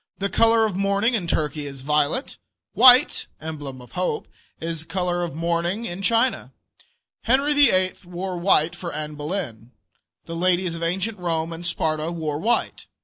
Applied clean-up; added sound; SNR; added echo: none; none; none; none.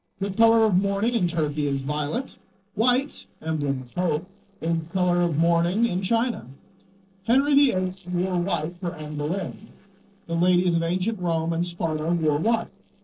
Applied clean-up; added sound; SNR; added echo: neural separator model SepFormer DNS4.